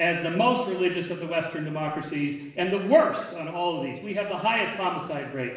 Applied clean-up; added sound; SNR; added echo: none; none; none; reverberation time 0.9 s.